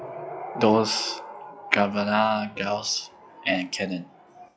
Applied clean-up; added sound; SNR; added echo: classical method log-MMSE.